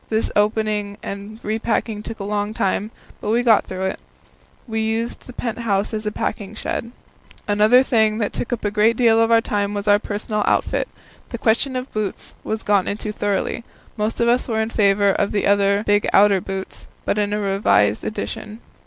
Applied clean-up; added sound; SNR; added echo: none; none; none; none.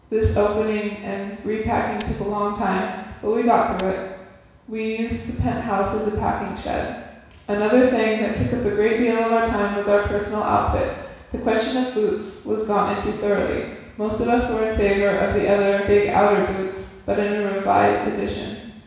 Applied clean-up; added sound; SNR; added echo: none; Shatter; 16 dB; reverberation time 1.1 s.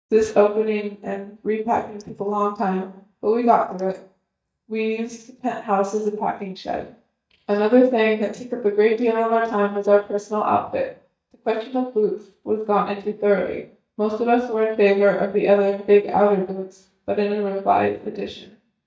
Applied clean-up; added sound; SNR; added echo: neural mask model DeepFilterNet 3.